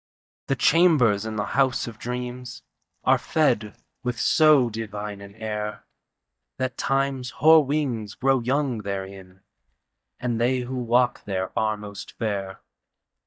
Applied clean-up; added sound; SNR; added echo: neural mask model DeepFilterNet 3.